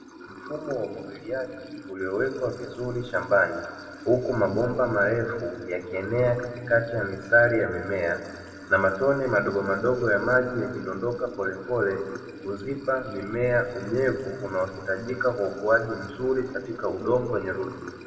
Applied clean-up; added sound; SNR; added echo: none; Sink (filling or washing) / Water; 17 dB; reverberation time 1.4 s.